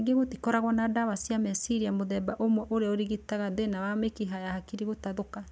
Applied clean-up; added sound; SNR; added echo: none; none; none; none.